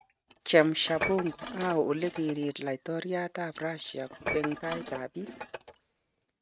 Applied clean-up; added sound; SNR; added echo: neural mask model RNNoise.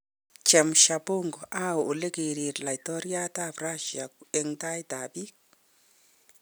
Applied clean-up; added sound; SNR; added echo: none; none; none; none.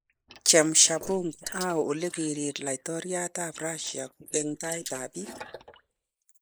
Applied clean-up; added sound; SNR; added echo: neural mask model Resemble Enhance denoiser.